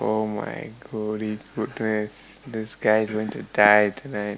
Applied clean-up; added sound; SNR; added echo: none; none; none; none.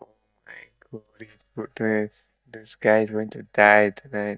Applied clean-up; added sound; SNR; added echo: neural mask model DeepFilterNet 3.